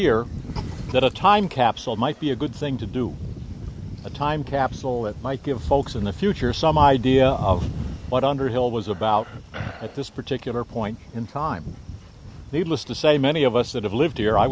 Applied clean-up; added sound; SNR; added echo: none; none; none; none.